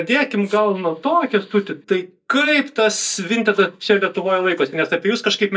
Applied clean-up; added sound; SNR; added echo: neural mask model DeepFilterNet 3.